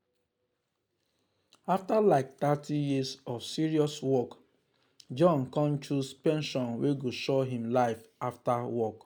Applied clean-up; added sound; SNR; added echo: none; none; none; none.